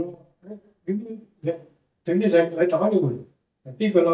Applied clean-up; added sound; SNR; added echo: neural mask model DeepFilterNet 3.